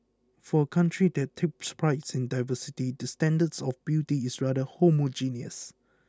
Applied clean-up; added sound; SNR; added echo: none; none; none; none.